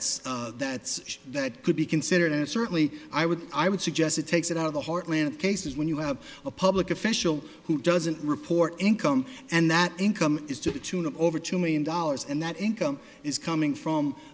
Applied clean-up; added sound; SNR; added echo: none; none; none; none.